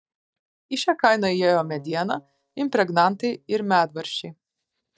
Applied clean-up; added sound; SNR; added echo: neural mask model DeepFilterNet 3.